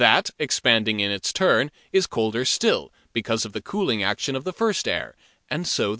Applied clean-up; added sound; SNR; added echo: none; none; none; none.